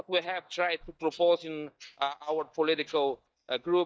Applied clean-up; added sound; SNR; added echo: neural mask model DeepFilterNet 3.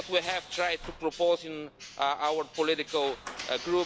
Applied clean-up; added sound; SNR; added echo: none; Sliding door + Bird; 14 dB; none.